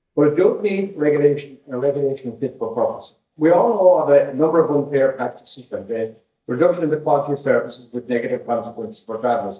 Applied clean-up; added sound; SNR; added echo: neural mask model DeepFilterNet 3.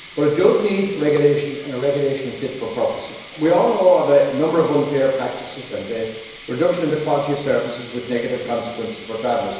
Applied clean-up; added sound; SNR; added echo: none; Sink (filling or washing); 12 dB; reverberation time 1.0 s.